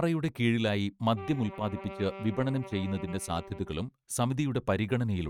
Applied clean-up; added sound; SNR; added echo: neural mask model RNNoise.